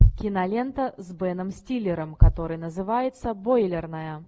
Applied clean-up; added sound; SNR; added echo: none; Bass drum; -2 dB; none.